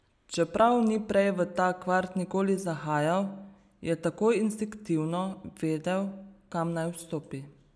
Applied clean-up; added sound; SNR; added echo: none; none; none; none.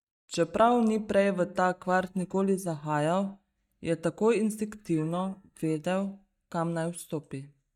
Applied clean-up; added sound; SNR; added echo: neural mask model DeepFilterNet 3.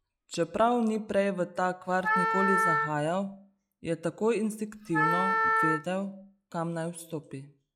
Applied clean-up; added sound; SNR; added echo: classical method log-MMSE.